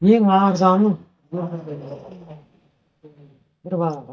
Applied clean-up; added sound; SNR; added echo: neural mask model DeepFilterNet 3.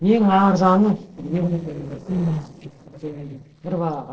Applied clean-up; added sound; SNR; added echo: neural separator model SepFormer DNS4.